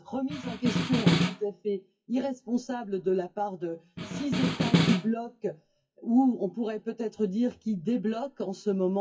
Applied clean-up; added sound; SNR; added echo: classical method WPE with log-MMSE.